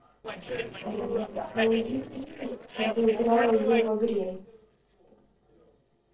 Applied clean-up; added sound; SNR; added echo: neural separator model SepFormer DNS4.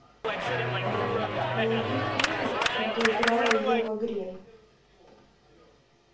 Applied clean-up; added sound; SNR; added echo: none; Clapping; -5 dB; reverberation time 0.3 s.